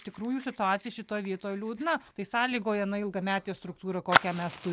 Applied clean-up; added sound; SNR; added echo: none; Fire; 5 dB; none.